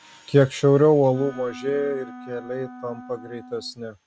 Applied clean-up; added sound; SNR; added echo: none; Wind instrument, woodwind instrument; 18 dB; none.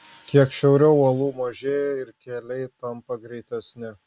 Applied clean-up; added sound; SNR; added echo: none; none; none; none.